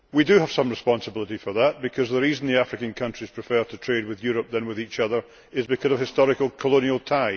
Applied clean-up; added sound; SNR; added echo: none; none; none; none.